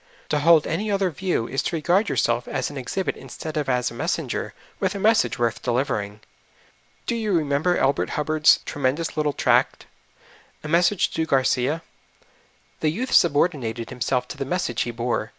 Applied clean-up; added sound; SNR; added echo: none; none; none; none.